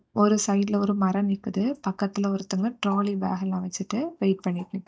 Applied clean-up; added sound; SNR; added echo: neural mask model DeepFilterNet 3.